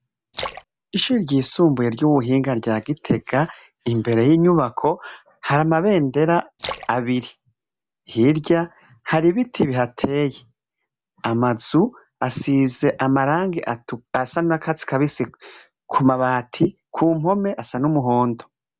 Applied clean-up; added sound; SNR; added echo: none; Splash, splatter; 15 dB; none.